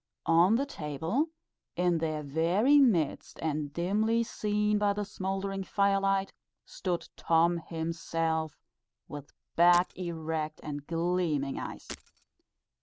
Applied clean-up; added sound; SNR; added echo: none; Shatter; 18 dB; none.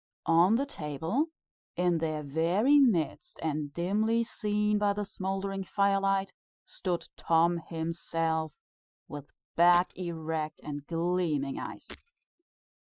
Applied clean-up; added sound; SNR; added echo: classical method Wiener filter.